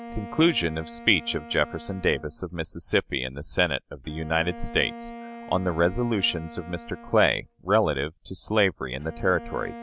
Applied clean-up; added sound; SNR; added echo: none; Bowed string instrument; 16 dB; none.